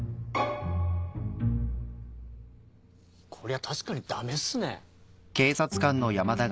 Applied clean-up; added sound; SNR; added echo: none; none; none; none.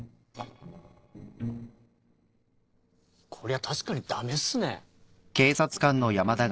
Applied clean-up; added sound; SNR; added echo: neural separator model SepFormer DNS4.